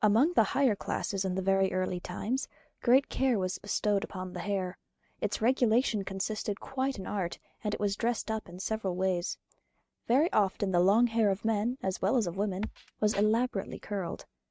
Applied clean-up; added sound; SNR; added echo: neural mask model RNNoise.